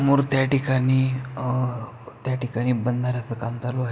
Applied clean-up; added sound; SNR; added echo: none; none; none; none.